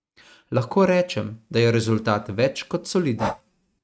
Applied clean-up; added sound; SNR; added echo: neural mask model RNNoise.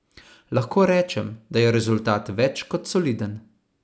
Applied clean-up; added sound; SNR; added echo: none; none; none; none.